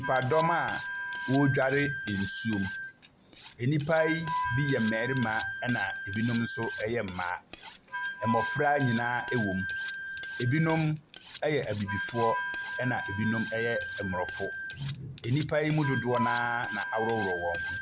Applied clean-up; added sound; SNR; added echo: none; Wind instrument, woodwind instrument + Cutlery, silverware; 3 dB; none.